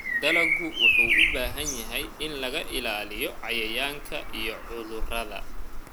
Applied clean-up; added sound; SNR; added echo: none; Bird vocalization, bird call, bird song; -5 dB; none.